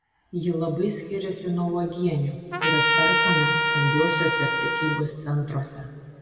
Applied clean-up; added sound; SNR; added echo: none; Trumpet; -3 dB; reverberation time 2.0 s.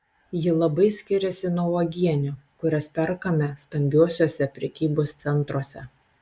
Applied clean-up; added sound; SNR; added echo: none; none; none; none.